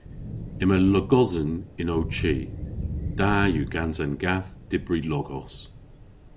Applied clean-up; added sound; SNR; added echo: none; Thunder / Rain; 9 dB; none.